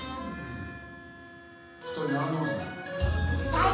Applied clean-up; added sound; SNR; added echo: none; Harmonica; 17 dB; reverberation time 1.1 s.